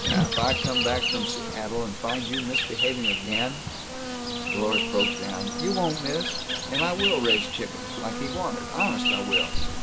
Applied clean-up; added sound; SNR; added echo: none; Insect; -2 dB; none.